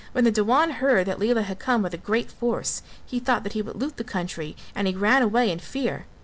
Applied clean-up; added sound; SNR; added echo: none; none; none; none.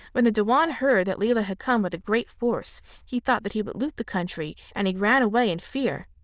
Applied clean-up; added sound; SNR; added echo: neural diffusion model UNIVERSE++.